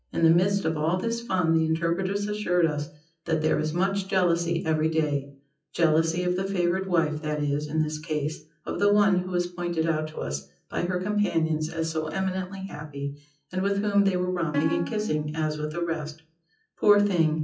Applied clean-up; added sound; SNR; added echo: classical method WPE with log-MMSE.